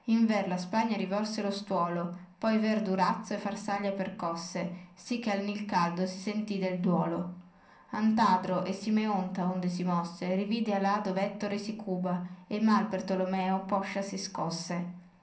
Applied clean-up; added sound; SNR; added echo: none; none; none; reverberation time 0.6 s.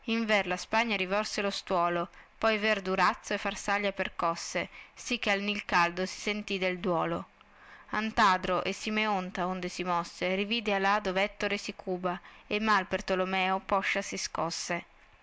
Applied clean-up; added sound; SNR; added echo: none; none; none; none.